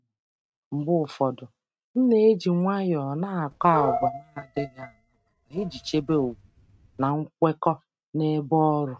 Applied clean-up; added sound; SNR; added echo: neural mask model RNNoise.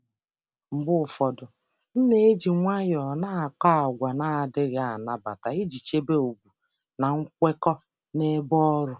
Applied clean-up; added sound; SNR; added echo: none; none; none; none.